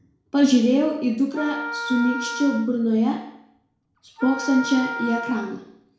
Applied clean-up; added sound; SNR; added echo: none; Wind instrument, woodwind instrument; 10 dB; reverberation time 0.6 s.